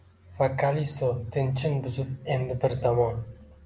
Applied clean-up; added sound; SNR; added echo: none; none; none; none.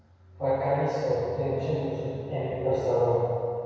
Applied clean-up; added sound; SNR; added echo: none; none; none; reverberation time 2.2 s.